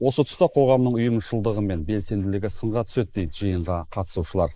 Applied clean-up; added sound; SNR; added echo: neural mask model Resemble Enhance denoiser.